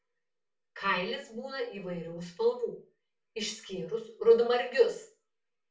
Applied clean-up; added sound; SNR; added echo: none; none; none; reverberation time 0.3 s.